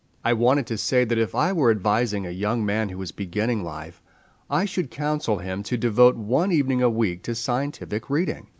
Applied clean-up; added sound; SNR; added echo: none; none; none; none.